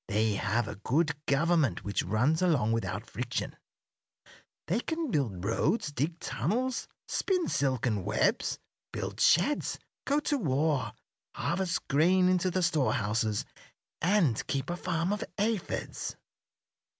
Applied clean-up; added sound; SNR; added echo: none; none; none; none.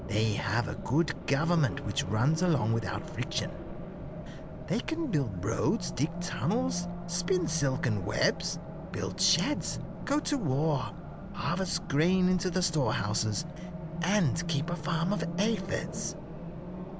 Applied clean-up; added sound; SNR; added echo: none; Race car, auto racing; 7 dB; none.